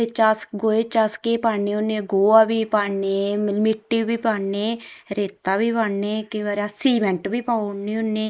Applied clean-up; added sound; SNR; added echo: neural mask model Resemble Enhance denoiser.